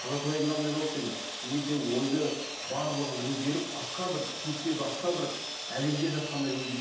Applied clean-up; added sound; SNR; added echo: none; Sawing; 6 dB; reverberation time 0.9 s.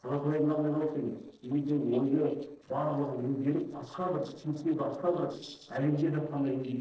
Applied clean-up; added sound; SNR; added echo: neural separator model SepFormer DNS4.